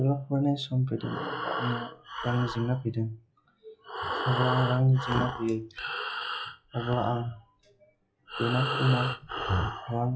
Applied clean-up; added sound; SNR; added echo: classical method log-MMSE.